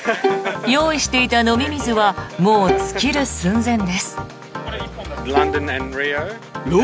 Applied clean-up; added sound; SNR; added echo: none; Bowed string instrument; 7 dB; none.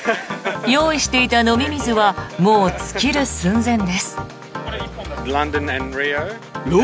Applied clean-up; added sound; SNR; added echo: none; none; none; none.